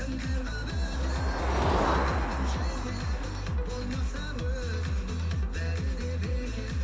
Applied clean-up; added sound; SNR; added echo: none; Motor vehicle (road); 6 dB; reverberation time 0.2 s.